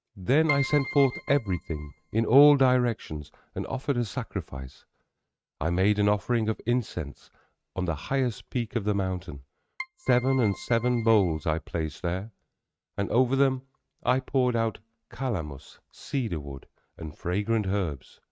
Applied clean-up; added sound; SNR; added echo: neural mask model RNNoise.